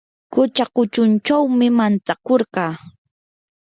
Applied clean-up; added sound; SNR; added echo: none; none; none; none.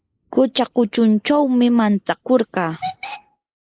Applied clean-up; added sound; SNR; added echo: neural mask model Resemble Enhance denoiser.